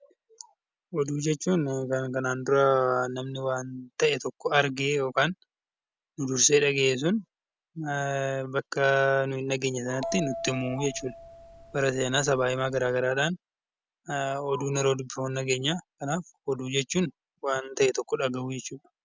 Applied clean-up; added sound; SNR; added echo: none; Bell; 12 dB; none.